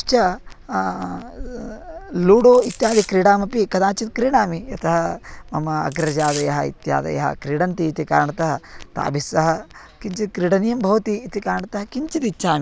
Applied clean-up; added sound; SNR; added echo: none; Domestic sounds, home sounds; 15 dB; none.